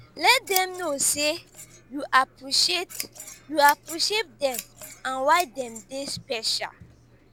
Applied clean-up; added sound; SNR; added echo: none; Scissors; 15 dB; none.